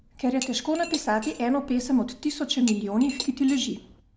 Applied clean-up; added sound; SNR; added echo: none; Cutlery, silverware / Dishes, pots, and pans; 13 dB; none.